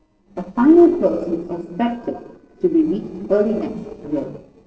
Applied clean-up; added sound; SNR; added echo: neural separator model SepFormer DNS4.